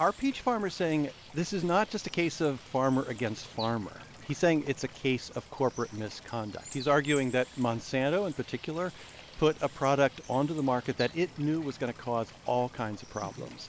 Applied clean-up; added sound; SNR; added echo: none; Water / Bird; 19 dB; none.